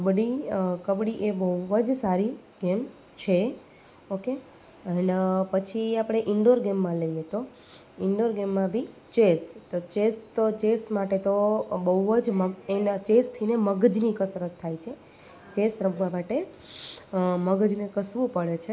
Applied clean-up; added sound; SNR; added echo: none; none; none; none.